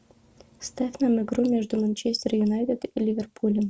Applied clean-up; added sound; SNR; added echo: none; none; none; none.